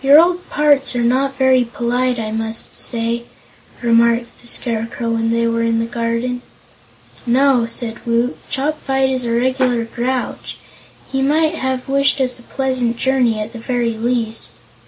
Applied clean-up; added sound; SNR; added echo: none; none; none; none.